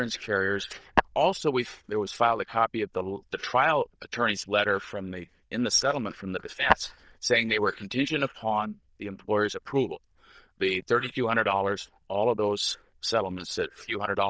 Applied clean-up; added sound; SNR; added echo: neural diffusion model UNIVERSE++.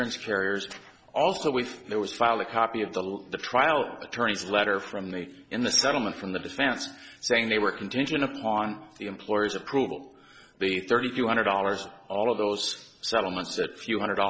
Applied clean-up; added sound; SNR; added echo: none; none; none; none.